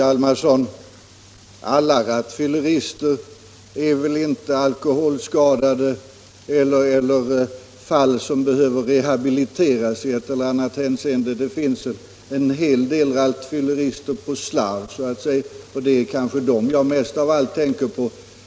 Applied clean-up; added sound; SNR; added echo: none; none; none; none.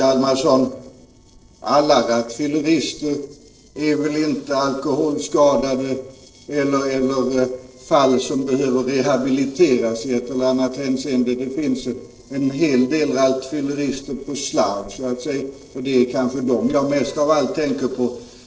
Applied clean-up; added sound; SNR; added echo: neural separator model SepFormer DNS4.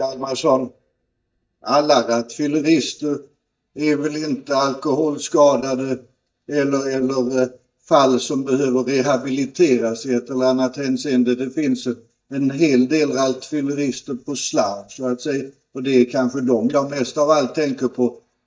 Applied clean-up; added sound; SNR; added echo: neural mask model DeepFilterNet 3.